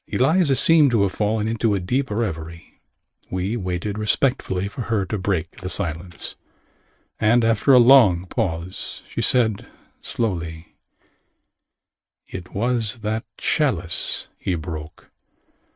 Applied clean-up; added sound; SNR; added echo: neural mask model RNNoise.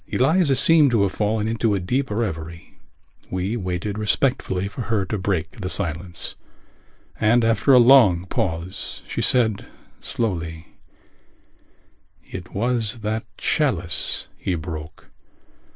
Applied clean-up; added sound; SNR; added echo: none; none; none; none.